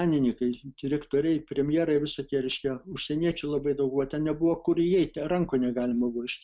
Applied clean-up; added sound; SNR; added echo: none; none; none; none.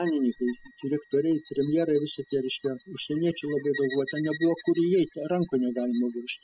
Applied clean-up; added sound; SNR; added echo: classical method spectral subtraction.